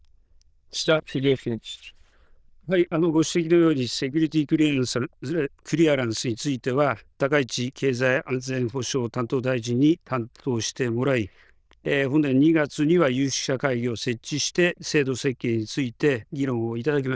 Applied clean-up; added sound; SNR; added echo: neural diffusion model UNIVERSE++.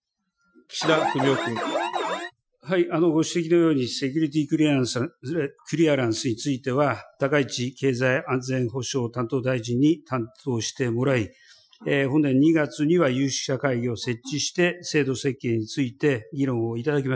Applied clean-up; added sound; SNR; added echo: classical method Wiener filter.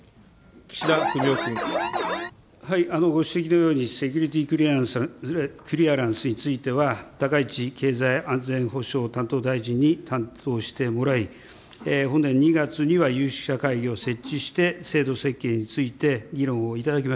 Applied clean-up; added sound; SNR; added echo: none; Alarm; 3 dB; none.